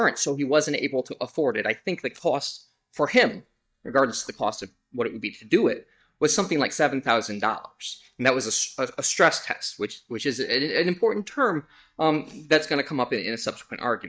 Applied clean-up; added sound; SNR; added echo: neural mask model DeepFilterNet 3.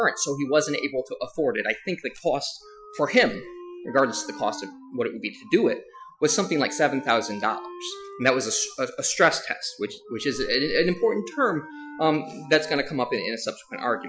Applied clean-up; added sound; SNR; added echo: classical method Wiener filter.